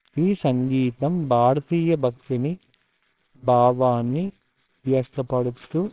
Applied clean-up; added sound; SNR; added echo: neural separator model SepFormer WHAMR!.